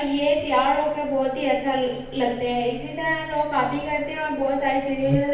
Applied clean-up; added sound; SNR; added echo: none; Buzz; 13 dB; reverberation time 0.9 s.